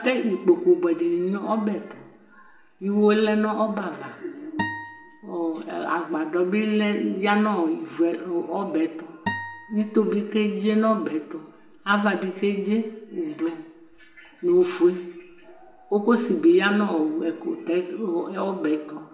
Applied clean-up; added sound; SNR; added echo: none; Acoustic guitar; 11 dB; reverberation time 0.8 s.